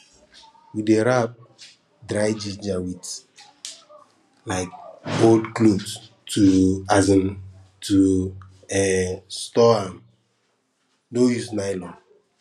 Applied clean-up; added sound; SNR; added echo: none; none; none; none.